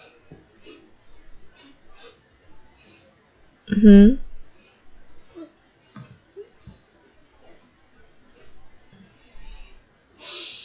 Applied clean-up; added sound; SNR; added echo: classical method log-MMSE.